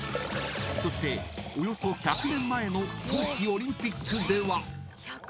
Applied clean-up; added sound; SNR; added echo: none; Liquid; 12 dB; none.